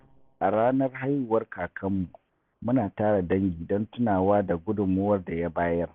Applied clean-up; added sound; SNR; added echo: none; none; none; none.